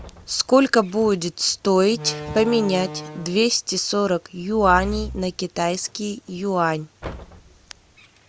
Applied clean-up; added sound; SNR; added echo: none; Slam; 15 dB; none.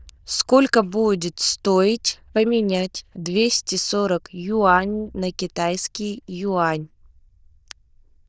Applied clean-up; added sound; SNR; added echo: neural diffusion model UNIVERSE++.